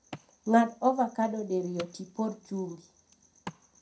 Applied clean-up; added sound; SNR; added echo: none; Wood; 20 dB; reverberation time 0.2 s.